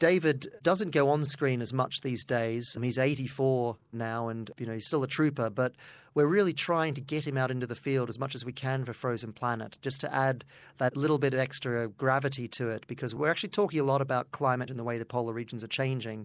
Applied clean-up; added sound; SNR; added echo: none; none; none; none.